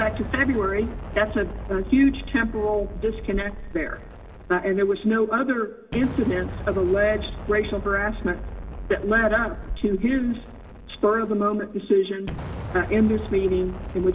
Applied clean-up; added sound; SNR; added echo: none; Explosion; 10 dB; reverberation time 1.8 s.